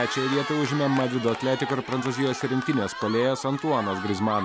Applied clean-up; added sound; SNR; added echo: none; Cheering; 8 dB; none.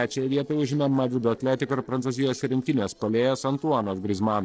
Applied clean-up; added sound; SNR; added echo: neural separator model SepFormer DNS4.